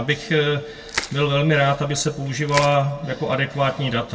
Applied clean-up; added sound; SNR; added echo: none; Crushing; 13 dB; reverberation time 0.1 s.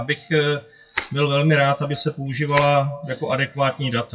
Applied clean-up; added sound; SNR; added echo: classical method WPE with log-MMSE.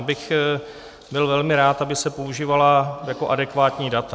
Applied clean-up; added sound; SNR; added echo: none; none; none; none.